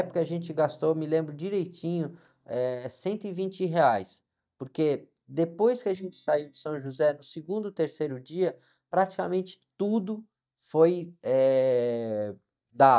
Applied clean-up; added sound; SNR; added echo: neural mask model DeepFilterNet 3.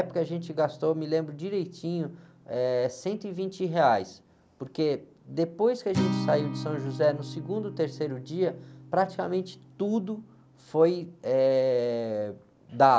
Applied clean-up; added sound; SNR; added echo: none; Acoustic guitar; 12 dB; none.